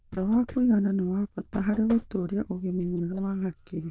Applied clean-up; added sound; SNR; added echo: neural diffusion model UNIVERSE++.